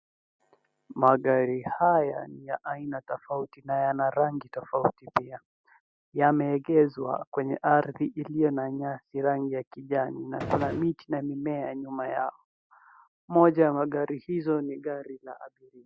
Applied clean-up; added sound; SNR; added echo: none; Gunshot, gunfire; 7 dB; none.